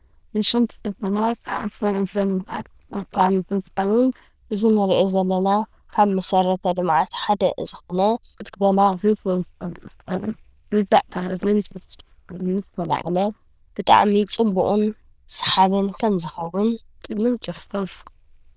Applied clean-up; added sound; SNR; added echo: neural diffusion model UNIVERSE++.